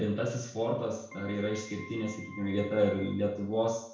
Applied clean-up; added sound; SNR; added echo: none; Keyboard (musical); 17 dB; reverberation time 0.5 s.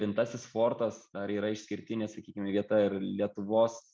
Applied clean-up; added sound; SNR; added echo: none; none; none; none.